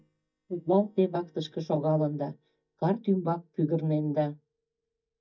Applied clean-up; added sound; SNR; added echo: neural mask model DeepFilterNet 3.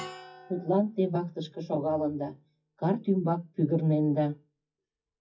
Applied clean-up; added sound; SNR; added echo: classical method WPE with log-MMSE.